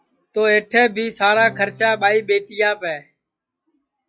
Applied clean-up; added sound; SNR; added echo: classical method log-MMSE.